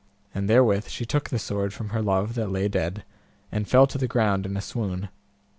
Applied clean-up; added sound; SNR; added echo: none; none; none; none.